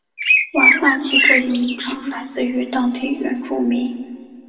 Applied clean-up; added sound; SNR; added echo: none; Bird; -5 dB; reverberation time 1.8 s.